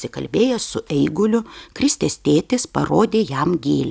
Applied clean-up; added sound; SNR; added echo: none; none; none; none.